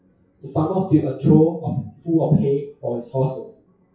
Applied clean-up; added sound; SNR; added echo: classical method WPE with log-MMSE.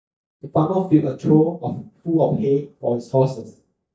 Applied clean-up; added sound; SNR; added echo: neural mask model DeepFilterNet 3.